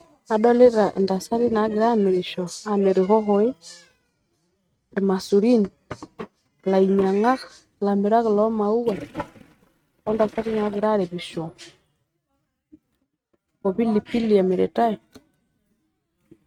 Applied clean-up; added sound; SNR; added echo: neural mask model RNNoise.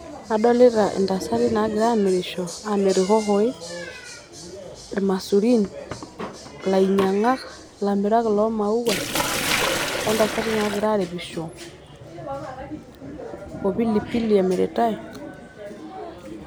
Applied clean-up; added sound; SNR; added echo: none; Sink (filling or washing); 10 dB; none.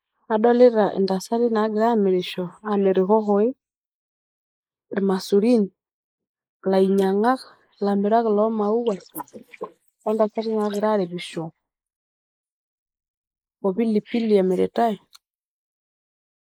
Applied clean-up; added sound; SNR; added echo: neural mask model Resemble Enhance denoiser.